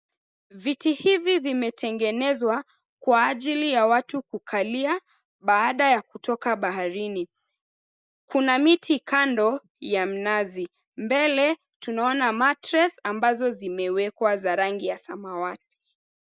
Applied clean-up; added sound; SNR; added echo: none; none; none; none.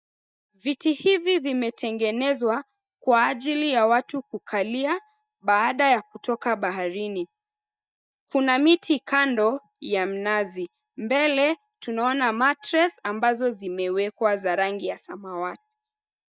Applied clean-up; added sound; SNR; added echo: neural mask model DeepFilterNet 3.